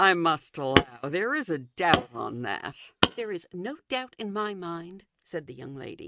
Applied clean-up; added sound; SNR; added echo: neural mask model RNNoise.